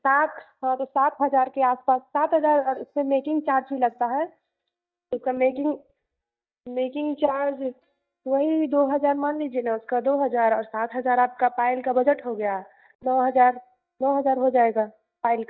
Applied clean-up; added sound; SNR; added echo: neural mask model DeepFilterNet 3.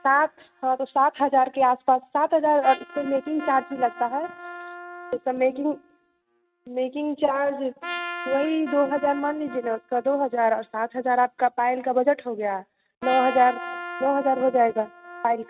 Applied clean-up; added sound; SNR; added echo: neural mask model RNNoise.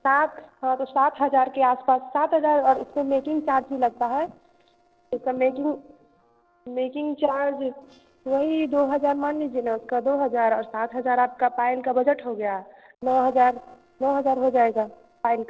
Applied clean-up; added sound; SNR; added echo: neural separator model SepFormer DNS4.